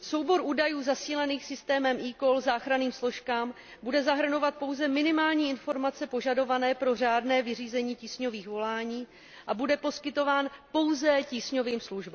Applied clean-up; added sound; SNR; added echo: none; none; none; none.